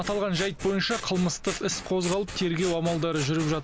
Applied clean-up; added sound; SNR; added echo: none; Scissors; 11 dB; none.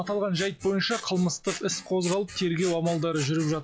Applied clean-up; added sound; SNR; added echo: classical method log-MMSE.